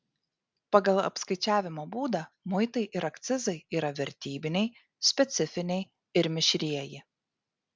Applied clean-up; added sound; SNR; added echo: none; none; none; none.